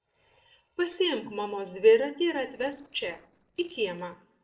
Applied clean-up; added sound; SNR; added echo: neural separator model SepFormer DNS4.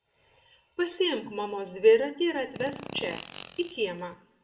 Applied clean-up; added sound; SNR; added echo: none; Fart; 14 dB; reverberation time 0.6 s.